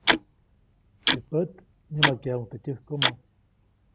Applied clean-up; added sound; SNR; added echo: none; Tick-tock; -4 dB; none.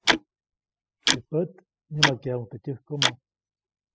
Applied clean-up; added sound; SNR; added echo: classical method spectral subtraction.